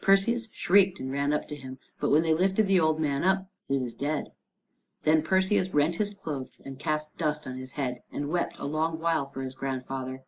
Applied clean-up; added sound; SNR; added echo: neural mask model Resemble Enhance denoiser.